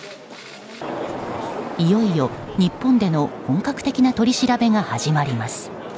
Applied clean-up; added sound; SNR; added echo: none; none; none; none.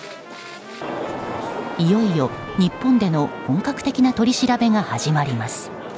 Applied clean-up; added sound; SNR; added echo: none; Trumpet; 19 dB; none.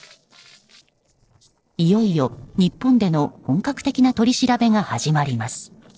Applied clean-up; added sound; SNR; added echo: neural separator model SepFormer DNS4.